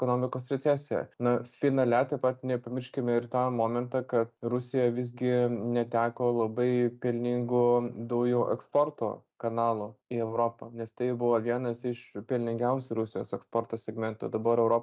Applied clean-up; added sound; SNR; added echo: none; none; none; none.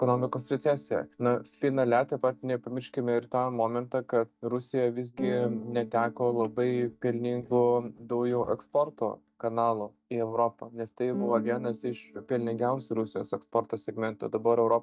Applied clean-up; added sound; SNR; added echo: neural mask model DeepFilterNet 3.